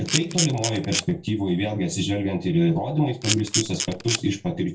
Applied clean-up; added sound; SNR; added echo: none; Camera; 4 dB; reverberation time 0.2 s.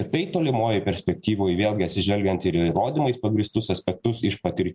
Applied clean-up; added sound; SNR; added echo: none; none; none; none.